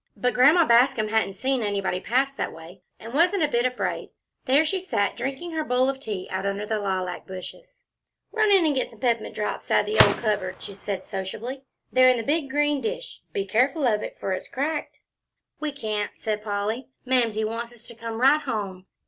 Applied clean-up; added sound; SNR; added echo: none; Gunshot, gunfire; 5 dB; none.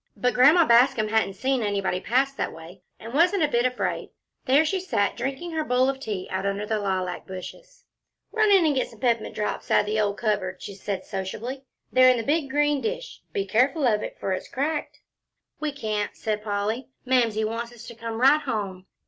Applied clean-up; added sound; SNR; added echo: none; none; none; none.